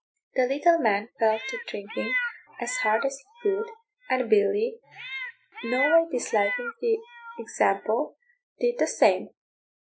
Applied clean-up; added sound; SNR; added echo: classical method spectral subtraction.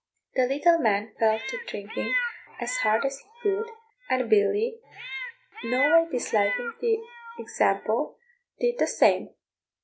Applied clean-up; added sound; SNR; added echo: none; Meow; 8 dB; none.